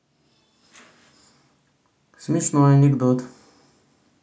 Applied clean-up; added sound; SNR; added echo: none; none; none; none.